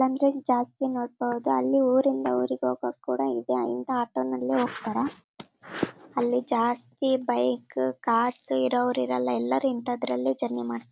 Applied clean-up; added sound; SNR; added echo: none; none; none; none.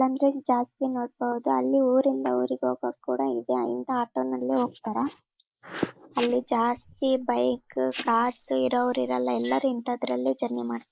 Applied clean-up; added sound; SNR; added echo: neural mask model Resemble Enhance denoiser.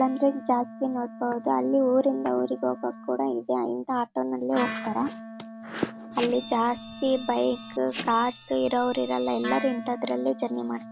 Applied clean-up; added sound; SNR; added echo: none; Printer + Wind instrument, woodwind instrument; 13 dB; none.